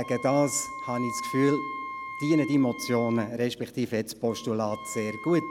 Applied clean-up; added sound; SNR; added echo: none; Wind instrument, woodwind instrument; 11 dB; none.